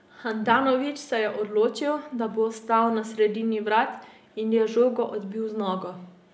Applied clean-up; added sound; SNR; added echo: none; none; none; none.